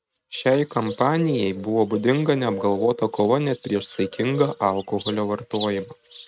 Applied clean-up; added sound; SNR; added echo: neural mask model RNNoise.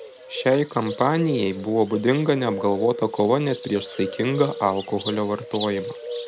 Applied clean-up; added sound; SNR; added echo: none; Bird; 10 dB; none.